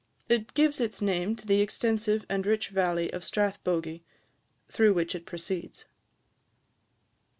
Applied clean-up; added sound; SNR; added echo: none; none; none; none.